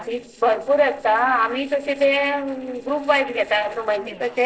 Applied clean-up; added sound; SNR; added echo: neural separator model SepFormer DNS4.